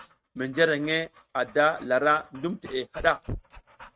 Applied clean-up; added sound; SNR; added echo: neural mask model RNNoise.